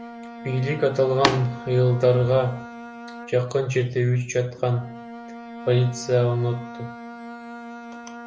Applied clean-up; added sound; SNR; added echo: none; Bowed string instrument; 15 dB; none.